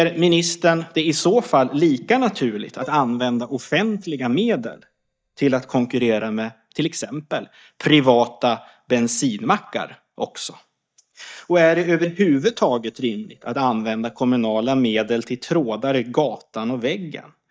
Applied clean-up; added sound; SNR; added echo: neural mask model DeepFilterNet 3.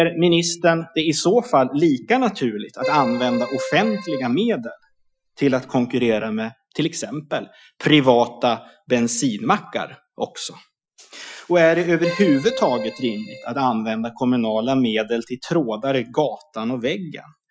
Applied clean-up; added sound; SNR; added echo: classical method Wiener filter.